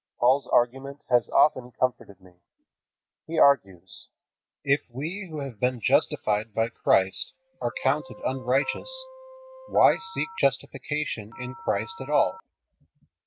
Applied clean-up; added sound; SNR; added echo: none; Telephone + Wind instrument, woodwind instrument; 18 dB; none.